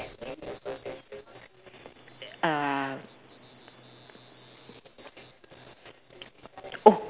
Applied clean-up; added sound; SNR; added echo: none; none; none; none.